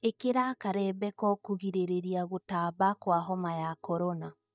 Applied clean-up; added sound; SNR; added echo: neural mask model DeepFilterNet 3.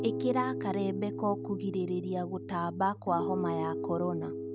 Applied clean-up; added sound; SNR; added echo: none; Piano; 4 dB; none.